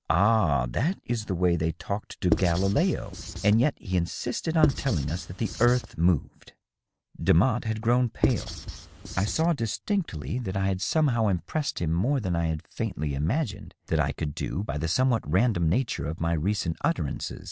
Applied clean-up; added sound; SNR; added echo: none; Writing; 6 dB; none.